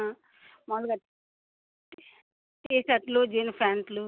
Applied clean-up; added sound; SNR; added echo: none; none; none; none.